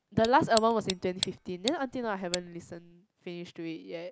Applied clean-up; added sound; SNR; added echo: none; Tick; 9 dB; none.